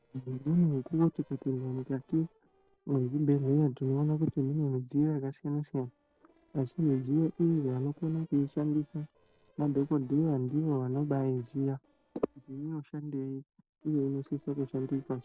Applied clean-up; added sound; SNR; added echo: neural separator model SepFormer DNS4.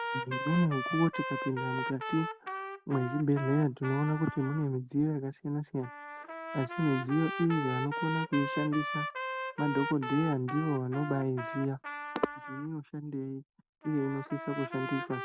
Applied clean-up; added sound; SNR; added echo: none; Trumpet; 7 dB; none.